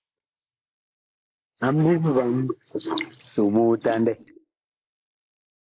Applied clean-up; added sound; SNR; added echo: neural mask model Resemble Enhance denoiser.